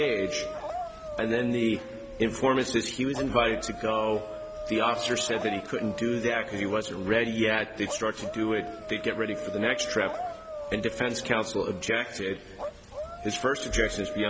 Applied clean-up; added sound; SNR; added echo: none; Dog; 9 dB; none.